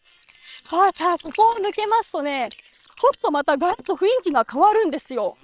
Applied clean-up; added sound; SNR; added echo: neural separator model SepFormer WHAM!.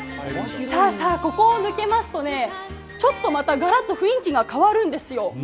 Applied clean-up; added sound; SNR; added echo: none; none; none; none.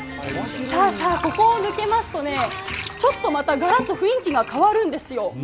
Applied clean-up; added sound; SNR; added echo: none; Sink (filling or washing) / Water; 14 dB; none.